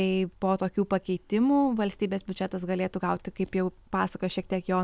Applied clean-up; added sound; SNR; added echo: none; none; none; none.